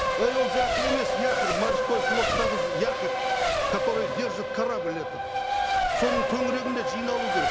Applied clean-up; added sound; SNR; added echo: none; Race car, auto racing; -5 dB; none.